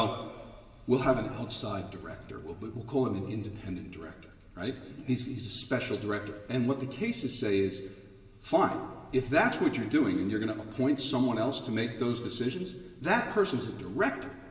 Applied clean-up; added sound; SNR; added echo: none; none; none; reverberation time 1.9 s.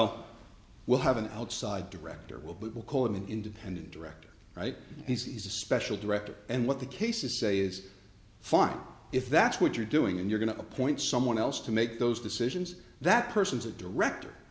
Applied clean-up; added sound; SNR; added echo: none; none; none; none.